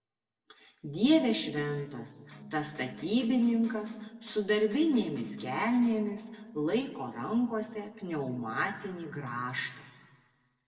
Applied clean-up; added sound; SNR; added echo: neural separator model SepFormer DNS4.